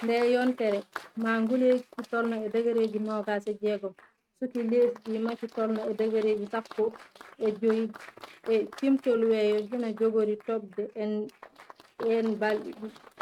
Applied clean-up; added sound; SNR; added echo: neural mask model RNNoise.